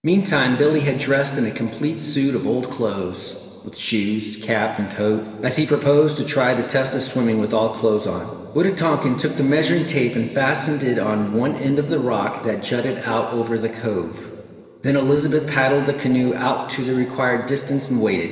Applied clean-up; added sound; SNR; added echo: none; none; none; reverberation time 2.5 s.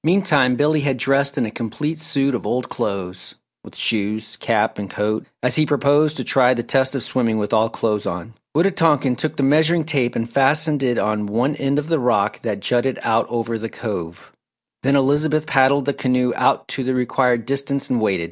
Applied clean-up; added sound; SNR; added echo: none; none; none; none.